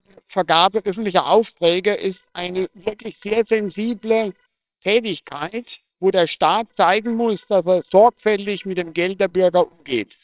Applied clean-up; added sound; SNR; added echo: neural separator model SepFormer WHAMR!.